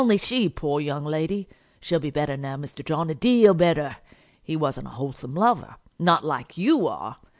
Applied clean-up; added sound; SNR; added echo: none; none; none; none.